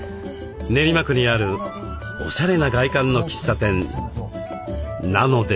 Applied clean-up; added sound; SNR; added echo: none; none; none; none.